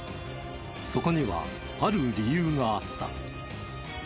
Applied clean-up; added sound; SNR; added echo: none; none; none; none.